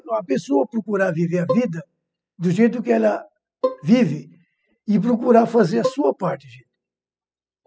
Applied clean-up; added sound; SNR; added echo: classical method spectral subtraction.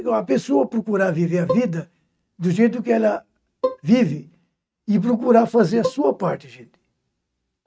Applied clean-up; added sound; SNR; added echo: neural mask model RNNoise.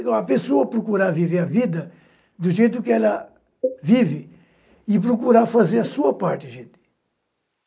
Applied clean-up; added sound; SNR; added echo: neural mask model Resemble Enhance denoiser.